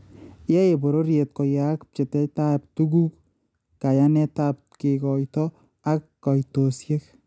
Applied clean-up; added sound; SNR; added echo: none; none; none; none.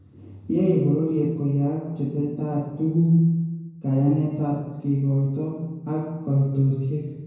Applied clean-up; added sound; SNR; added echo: none; none; none; reverberation time 1.0 s.